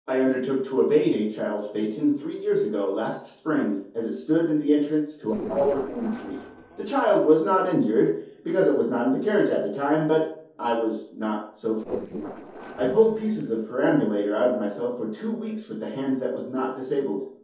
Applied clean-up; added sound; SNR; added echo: neural separator model SepFormer DNS4.